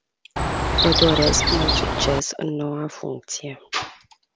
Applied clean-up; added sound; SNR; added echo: none; Chirp, tweet; -4 dB; none.